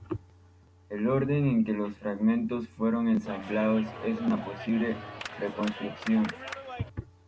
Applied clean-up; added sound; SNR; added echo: none; Clapping; 12 dB; none.